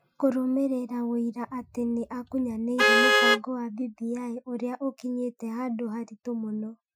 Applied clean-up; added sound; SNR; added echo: classical method Wiener filter.